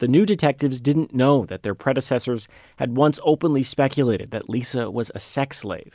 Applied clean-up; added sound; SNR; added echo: none; none; none; none.